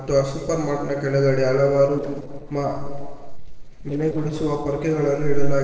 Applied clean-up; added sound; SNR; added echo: neural separator model SepFormer DNS4.